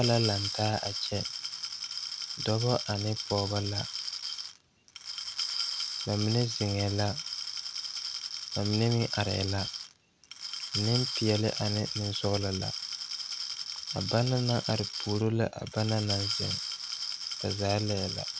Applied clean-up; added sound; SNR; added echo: none; Glass; 4 dB; none.